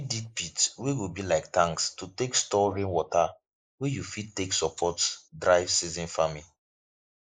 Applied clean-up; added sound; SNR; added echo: neural mask model Resemble Enhance denoiser.